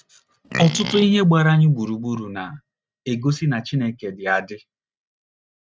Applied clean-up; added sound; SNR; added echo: neural mask model RNNoise.